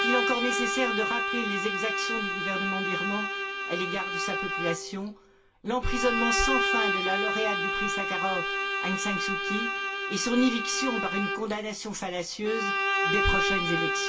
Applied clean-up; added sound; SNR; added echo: none; Bowed string instrument; -2 dB; reverberation time 0.2 s.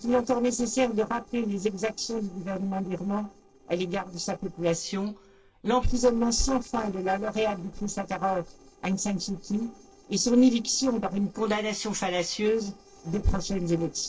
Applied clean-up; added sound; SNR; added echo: neural separator model SepFormer DNS4.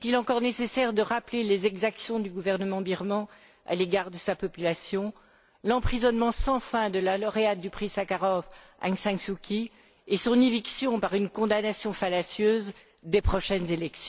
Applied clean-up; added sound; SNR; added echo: none; none; none; none.